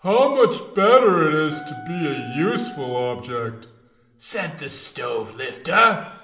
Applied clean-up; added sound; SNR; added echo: none; Wind instrument, woodwind instrument; 17 dB; reverberation time 1.7 s.